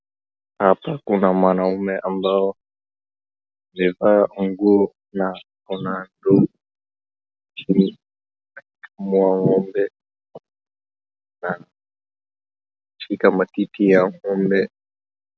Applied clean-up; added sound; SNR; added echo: none; none; none; none.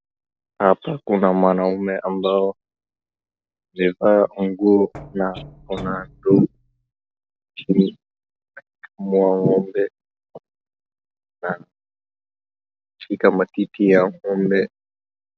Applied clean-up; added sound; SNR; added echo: neural separator model SepFormer DNS4.